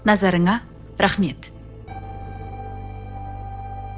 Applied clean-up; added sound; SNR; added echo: neural separator model SepFormer DNS4.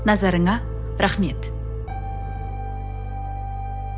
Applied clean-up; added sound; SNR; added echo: none; Bowed string instrument; 19 dB; none.